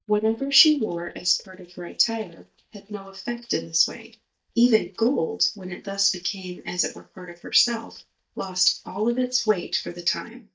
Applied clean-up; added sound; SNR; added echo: neural mask model DeepFilterNet 3.